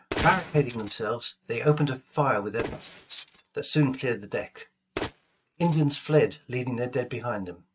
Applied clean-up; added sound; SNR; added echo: neural mask model RNNoise.